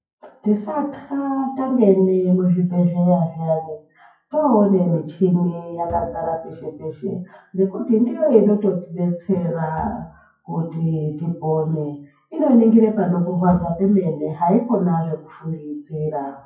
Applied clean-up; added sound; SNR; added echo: classical method WPE with log-MMSE.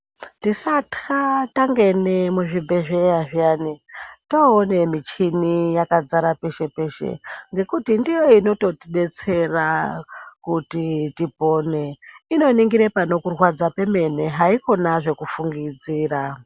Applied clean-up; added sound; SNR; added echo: none; none; none; none.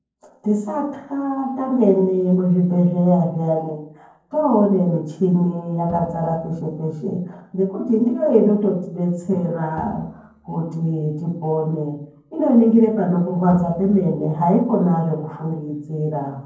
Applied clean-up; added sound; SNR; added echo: neural separator model SepFormer DNS4.